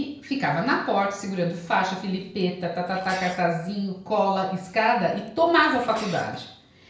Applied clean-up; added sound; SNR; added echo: none; Sneeze; 20 dB; reverberation time 0.5 s.